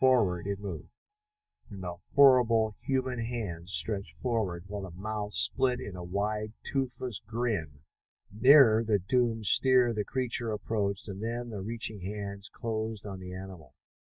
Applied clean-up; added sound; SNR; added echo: neural mask model DeepFilterNet 3.